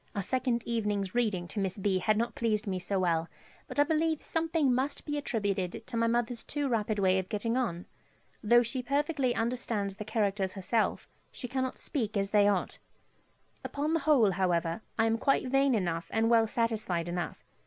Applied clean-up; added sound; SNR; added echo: none; none; none; none.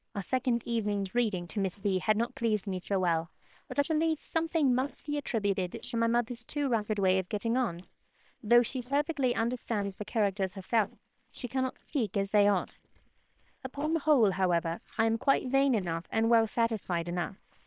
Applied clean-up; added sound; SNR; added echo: neural separator model SepFormer WHAM!.